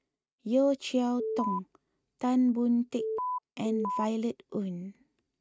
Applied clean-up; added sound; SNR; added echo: neural mask model RNNoise.